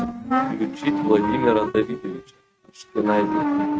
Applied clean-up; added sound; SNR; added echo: neural mask model RNNoise.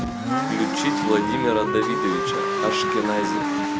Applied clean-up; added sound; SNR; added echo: none; Wind instrument, woodwind instrument + Accelerating, revving, vroom; -2 dB; none.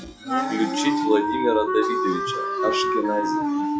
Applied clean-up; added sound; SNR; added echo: classical method log-MMSE.